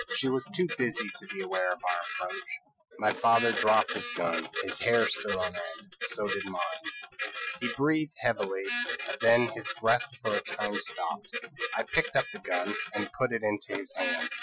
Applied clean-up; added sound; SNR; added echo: classical method Wiener filter.